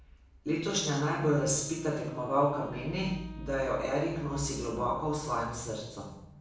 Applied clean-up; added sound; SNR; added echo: none; Wind instrument, woodwind instrument; 19 dB; reverberation time 0.7 s.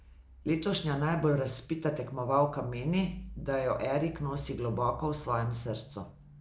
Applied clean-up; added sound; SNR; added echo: none; none; none; none.